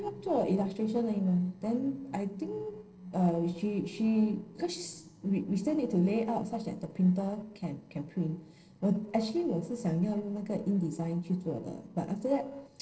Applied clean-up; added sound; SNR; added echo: neural separator model SepFormer DNS4.